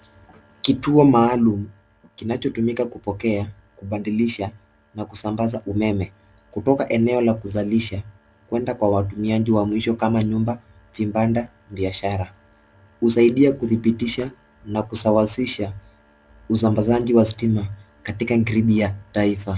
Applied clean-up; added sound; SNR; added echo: none; none; none; none.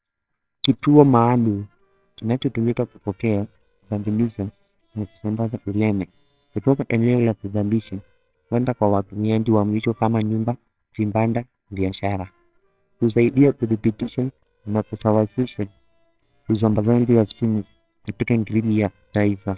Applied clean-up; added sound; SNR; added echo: neural separator model SepFormer WHAMR!.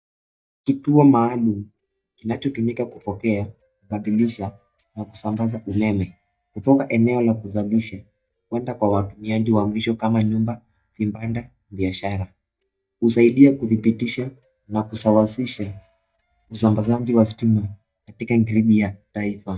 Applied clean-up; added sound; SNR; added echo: neural mask model DeepFilterNet 3.